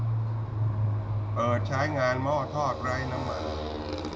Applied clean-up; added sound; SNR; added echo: none; Motorcycle; -1 dB; reverberation time 1.0 s.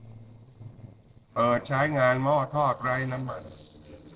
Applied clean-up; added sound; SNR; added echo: neural separator model SepFormer DNS4.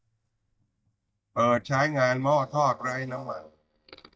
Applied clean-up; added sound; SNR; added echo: neural mask model DeepFilterNet 3.